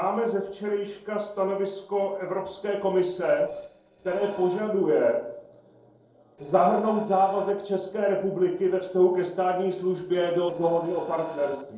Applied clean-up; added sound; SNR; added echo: neural separator model SepFormer DNS4.